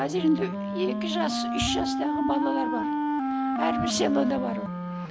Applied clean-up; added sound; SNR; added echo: none; Wind instrument, woodwind instrument; 0 dB; none.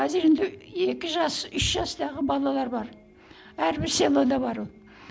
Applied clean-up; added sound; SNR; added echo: none; none; none; none.